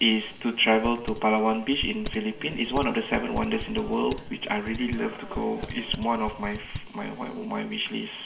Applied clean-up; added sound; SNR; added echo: none; Typing; 11 dB; reverberation time 0.7 s.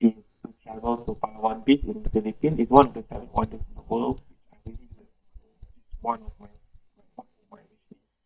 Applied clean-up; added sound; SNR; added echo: neural mask model DeepFilterNet 3.